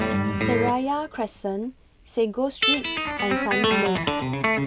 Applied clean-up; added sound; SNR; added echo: none; Guitar; -2 dB; none.